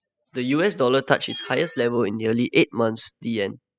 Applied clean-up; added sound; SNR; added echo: classical method spectral subtraction.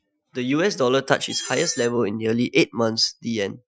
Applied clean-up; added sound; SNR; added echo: classical method Wiener filter.